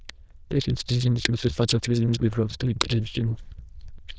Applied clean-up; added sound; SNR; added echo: neural diffusion model UNIVERSE++.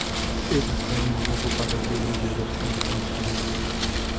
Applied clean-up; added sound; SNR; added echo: none; Wind; -5 dB; none.